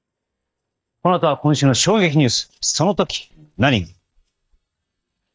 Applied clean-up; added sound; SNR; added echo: neural mask model DeepFilterNet 3.